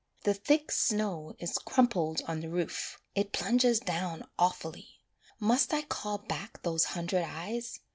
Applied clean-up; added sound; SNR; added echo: none; none; none; none.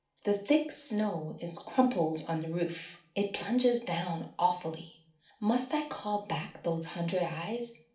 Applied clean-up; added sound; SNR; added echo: none; none; none; reverberation time 0.4 s.